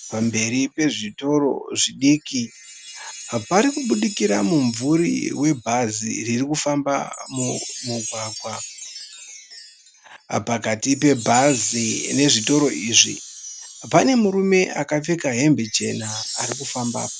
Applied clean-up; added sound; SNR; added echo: none; Chime; 13 dB; none.